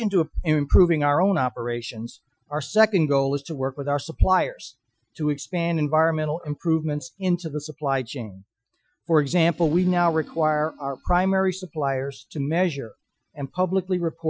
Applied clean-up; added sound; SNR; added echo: classical method Wiener filter.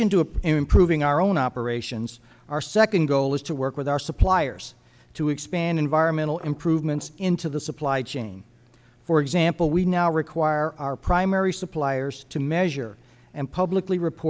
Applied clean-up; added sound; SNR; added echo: none; none; none; none.